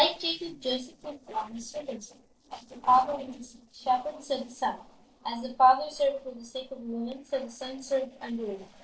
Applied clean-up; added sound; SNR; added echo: neural separator model SepFormer DNS4.